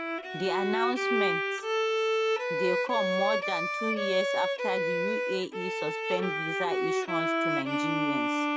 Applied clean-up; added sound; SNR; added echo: none; Bowed string instrument; -5 dB; none.